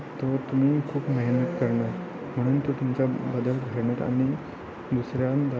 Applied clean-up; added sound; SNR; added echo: none; none; none; none.